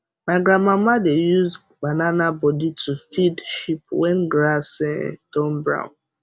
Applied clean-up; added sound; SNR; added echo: none; none; none; none.